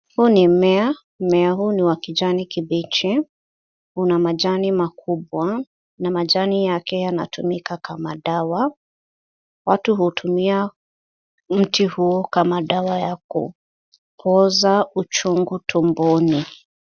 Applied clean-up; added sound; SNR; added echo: none; none; none; none.